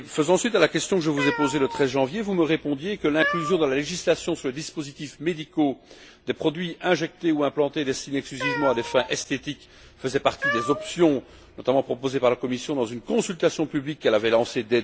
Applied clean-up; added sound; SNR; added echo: none; Cat; 8 dB; none.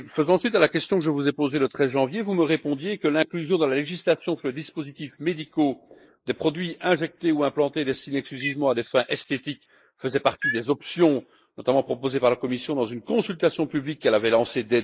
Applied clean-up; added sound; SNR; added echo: neural mask model Resemble Enhance denoiser.